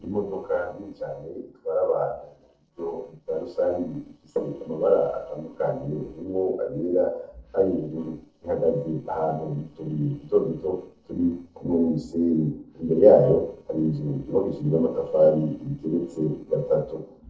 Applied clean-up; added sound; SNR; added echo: neural separator model SepFormer DNS4.